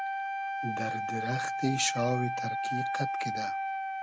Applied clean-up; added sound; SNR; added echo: none; Wind instrument, woodwind instrument; -1 dB; none.